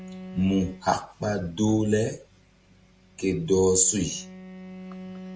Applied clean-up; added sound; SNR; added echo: none; Bowed string instrument; 17 dB; none.